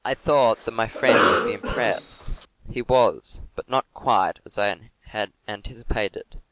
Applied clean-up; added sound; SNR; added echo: none; Cough; 0 dB; none.